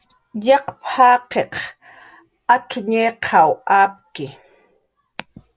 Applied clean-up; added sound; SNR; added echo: none; none; none; none.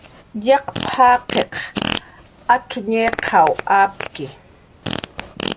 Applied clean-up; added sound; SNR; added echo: none; Fart; 10 dB; none.